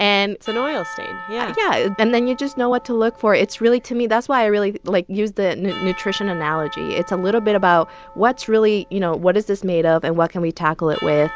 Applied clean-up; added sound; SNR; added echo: none; Church bell / Percussion; 17 dB; none.